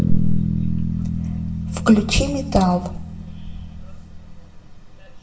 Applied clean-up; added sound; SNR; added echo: none; Bass guitar; 4 dB; reverberation time 0.5 s.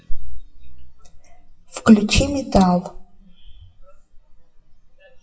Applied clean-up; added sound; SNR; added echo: classical method WPE with log-MMSE.